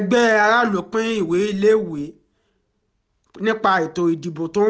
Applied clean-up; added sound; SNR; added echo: none; none; none; none.